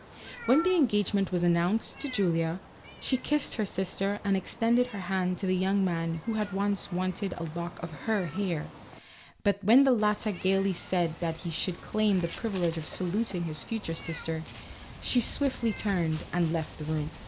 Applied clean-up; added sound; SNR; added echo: none; Meow; 16 dB; none.